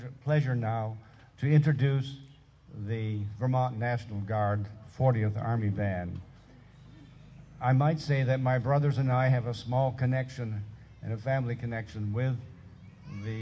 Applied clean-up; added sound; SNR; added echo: none; none; none; none.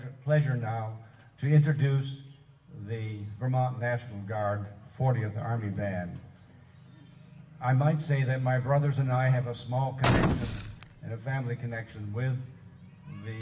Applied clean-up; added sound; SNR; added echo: none; Boom; -1 dB; reverberation time 1.0 s.